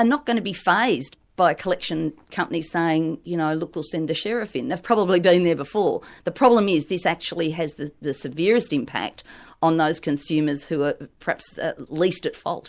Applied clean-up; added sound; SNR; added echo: none; none; none; none.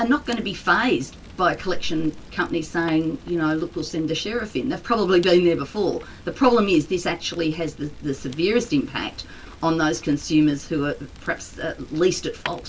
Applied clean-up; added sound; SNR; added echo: none; Fire; 19 dB; reverberation time 0.1 s.